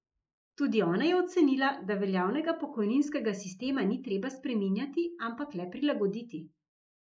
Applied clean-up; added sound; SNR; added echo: neural mask model Resemble Enhance denoiser.